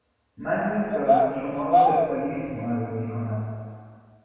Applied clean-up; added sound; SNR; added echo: none; Bird vocalization, bird call, bird song; -4 dB; reverberation time 1.9 s.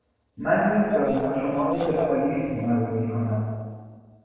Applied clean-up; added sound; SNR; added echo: neural separator model SepFormer DNS4.